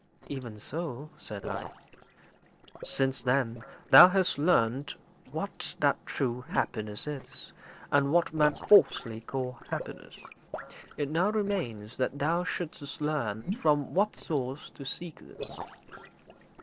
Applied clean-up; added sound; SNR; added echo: neural separator model SepFormer DNS4.